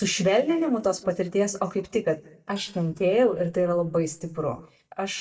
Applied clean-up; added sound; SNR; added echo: neural mask model DeepFilterNet 3.